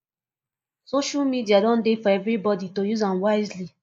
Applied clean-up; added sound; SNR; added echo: neural mask model Resemble Enhance denoiser.